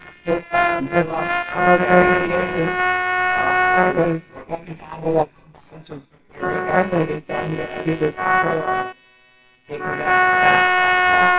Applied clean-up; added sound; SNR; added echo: neural separator model SepFormer WHAMR!.